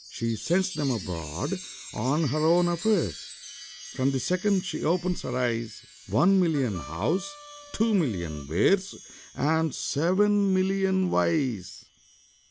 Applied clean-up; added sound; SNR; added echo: none; Chime + Harmonica; 18 dB; none.